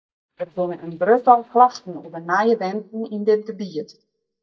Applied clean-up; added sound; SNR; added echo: neural mask model DeepFilterNet 3.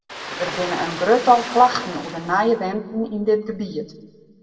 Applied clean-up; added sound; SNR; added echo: none; Ocean; 10 dB; reverberation time 0.9 s.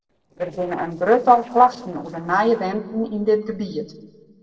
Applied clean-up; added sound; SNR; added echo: neural separator model SepFormer DNS4.